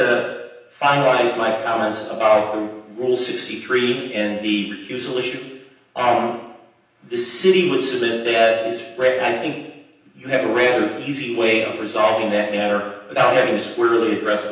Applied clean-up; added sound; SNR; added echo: none; none; none; reverberation time 0.9 s.